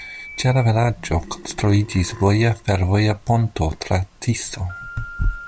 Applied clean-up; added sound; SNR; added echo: none; Telephone + Burping, eructation; 19 dB; none.